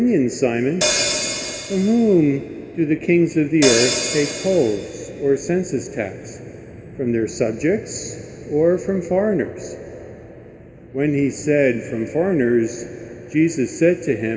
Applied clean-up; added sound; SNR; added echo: none; Hi-hat; 4 dB; reverberation time 2.8 s.